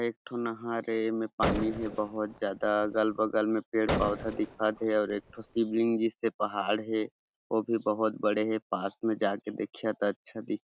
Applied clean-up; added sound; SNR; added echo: none; Gunshot, gunfire; 7 dB; none.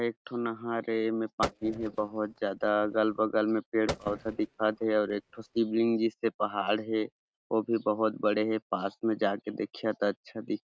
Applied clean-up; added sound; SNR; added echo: neural mask model RNNoise.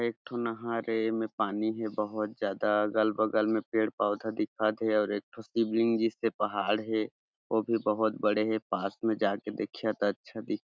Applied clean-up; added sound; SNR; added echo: none; none; none; none.